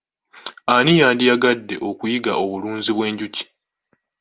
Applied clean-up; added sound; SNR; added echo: none; none; none; none.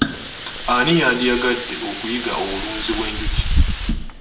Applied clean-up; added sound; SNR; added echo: none; Hiss; 1 dB; reverberation time 0.5 s.